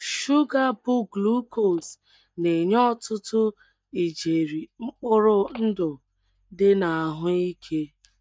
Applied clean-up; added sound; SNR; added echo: neural mask model DeepFilterNet 3.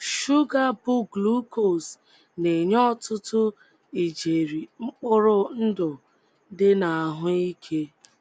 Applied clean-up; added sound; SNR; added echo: none; none; none; none.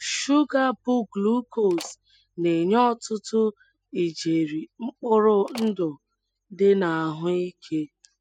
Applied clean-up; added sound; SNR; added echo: classical method spectral subtraction.